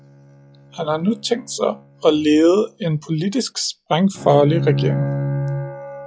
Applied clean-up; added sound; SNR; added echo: classical method log-MMSE.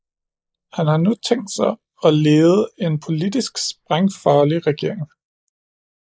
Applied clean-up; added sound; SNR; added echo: neural mask model Resemble Enhance denoiser.